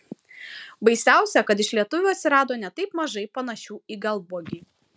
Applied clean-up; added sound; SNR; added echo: none; none; none; none.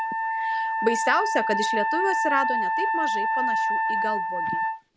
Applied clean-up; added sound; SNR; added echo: none; Wind instrument, woodwind instrument; -5 dB; none.